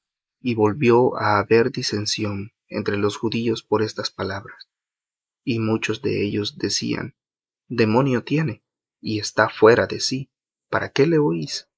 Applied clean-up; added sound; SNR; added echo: neural mask model Resemble Enhance denoiser.